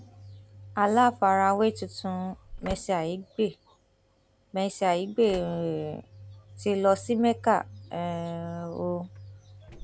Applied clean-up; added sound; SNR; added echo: none; Slam / Engine; 18 dB; none.